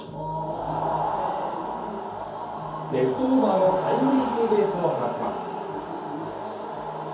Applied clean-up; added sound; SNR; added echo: none; none; none; reverberation time 0.6 s.